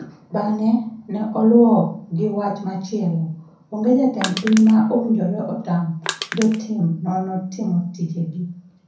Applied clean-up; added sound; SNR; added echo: none; Crushing; 9 dB; reverberation time 0.5 s.